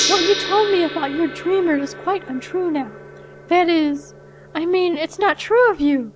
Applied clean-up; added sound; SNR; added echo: none; Gong; 10 dB; none.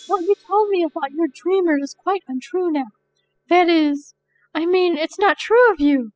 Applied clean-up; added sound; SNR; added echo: classical method spectral subtraction.